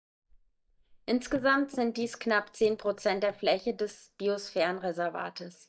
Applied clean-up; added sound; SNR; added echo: neural mask model DeepFilterNet 3.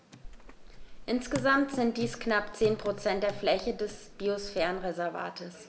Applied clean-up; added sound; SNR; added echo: none; Water / Splash, splatter + Hands / Wood; 12 dB; none.